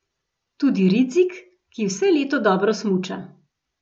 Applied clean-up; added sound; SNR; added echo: none; none; none; none.